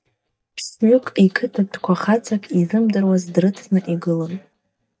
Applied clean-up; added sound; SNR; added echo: neural mask model DeepFilterNet 3.